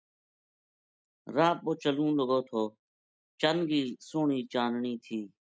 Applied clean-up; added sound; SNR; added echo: none; none; none; none.